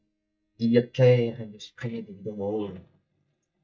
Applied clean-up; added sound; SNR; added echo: neural mask model DeepFilterNet 3.